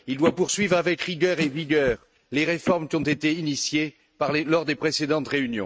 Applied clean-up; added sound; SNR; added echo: neural mask model RNNoise.